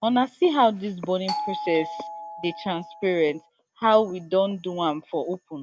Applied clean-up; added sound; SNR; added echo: none; Doorbell; 9 dB; none.